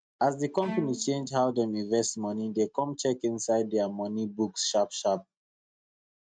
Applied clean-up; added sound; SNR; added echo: neural mask model RNNoise.